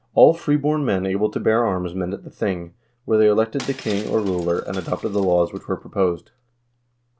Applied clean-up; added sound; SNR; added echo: none; Shatter; 20 dB; none.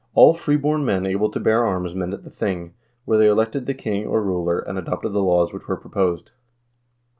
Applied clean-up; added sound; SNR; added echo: none; none; none; none.